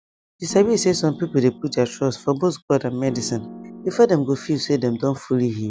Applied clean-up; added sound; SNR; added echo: none; Piano; 16 dB; none.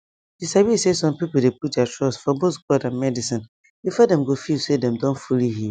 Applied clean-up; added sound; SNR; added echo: none; none; none; none.